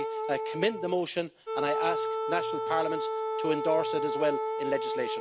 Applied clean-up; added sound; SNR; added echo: none; Wind instrument, woodwind instrument; 0 dB; none.